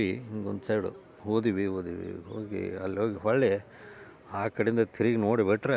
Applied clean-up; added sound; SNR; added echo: none; none; none; none.